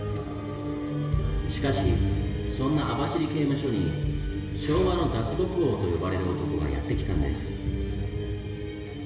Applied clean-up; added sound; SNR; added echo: none; none; none; reverberation time 1.3 s.